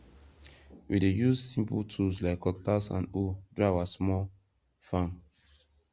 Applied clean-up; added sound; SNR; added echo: none; none; none; none.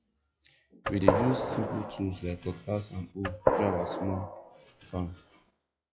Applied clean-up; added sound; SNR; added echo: classical method log-MMSE.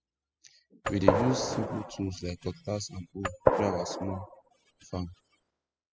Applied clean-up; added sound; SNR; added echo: classical method spectral subtraction.